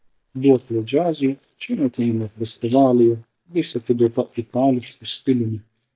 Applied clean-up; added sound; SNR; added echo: neural mask model DeepFilterNet 3.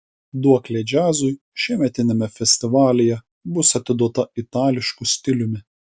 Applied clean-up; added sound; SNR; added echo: none; none; none; none.